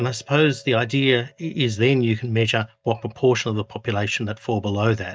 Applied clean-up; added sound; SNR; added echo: neural mask model DeepFilterNet 3.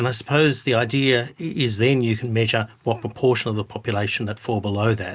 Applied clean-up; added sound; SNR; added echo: neural mask model Resemble Enhance denoiser.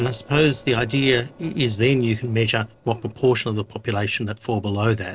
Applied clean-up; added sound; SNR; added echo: neural separator model SepFormer DNS4.